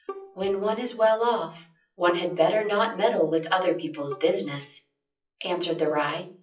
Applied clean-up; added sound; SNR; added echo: classical method WPE with log-MMSE.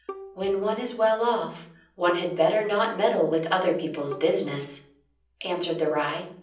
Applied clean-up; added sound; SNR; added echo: none; Bowed string instrument; 20 dB; reverberation time 0.6 s.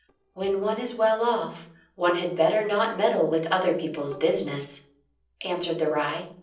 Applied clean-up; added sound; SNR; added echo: neural separator model SepFormer DNS4.